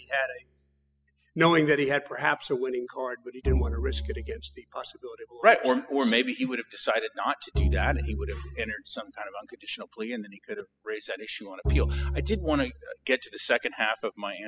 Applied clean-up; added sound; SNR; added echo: classical method spectral subtraction.